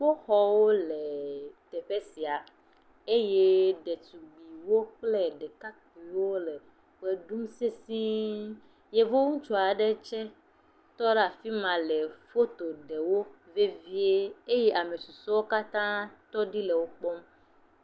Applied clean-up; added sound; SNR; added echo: none; none; none; none.